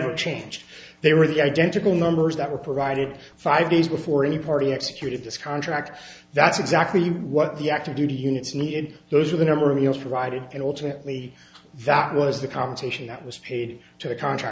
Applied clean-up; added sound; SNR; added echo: none; none; none; none.